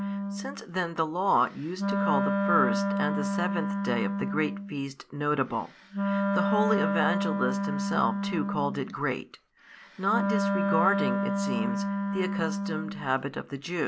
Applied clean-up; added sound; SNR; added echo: none; Wind instrument, woodwind instrument; -1 dB; none.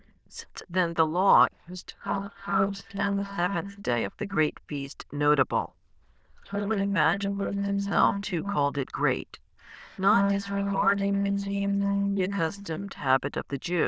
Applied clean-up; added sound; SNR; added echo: neural diffusion model UNIVERSE++.